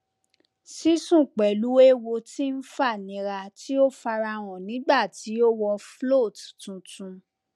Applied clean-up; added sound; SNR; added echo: none; none; none; none.